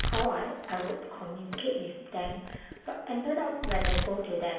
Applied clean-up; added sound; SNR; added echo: none; Domestic sounds, home sounds; 2 dB; reverberation time 0.9 s.